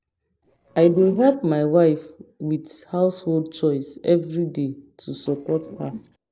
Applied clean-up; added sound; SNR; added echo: neural separator model SepFormer DNS4.